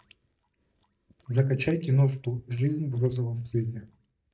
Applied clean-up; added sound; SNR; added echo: neural mask model DeepFilterNet 3.